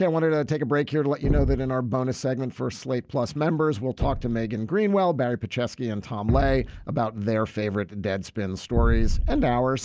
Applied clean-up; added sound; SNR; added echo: none; Thump, thud; 5 dB; none.